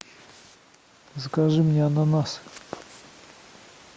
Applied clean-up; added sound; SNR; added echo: none; none; none; none.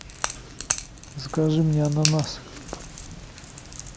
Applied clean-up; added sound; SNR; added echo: none; Crack / Crackle; 7 dB; none.